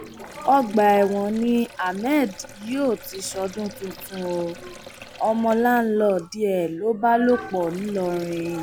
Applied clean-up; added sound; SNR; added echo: none; Sink (filling or washing); 19 dB; none.